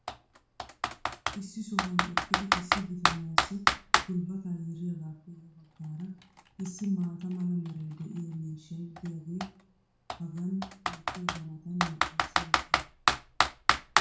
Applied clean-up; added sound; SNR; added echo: none; Computer keyboard; -5 dB; reverberation time 0.6 s.